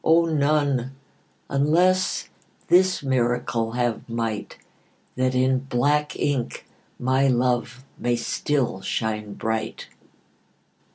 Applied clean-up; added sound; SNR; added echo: none; none; none; none.